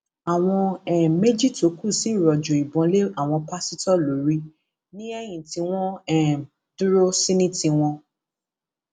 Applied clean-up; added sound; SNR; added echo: none; none; none; none.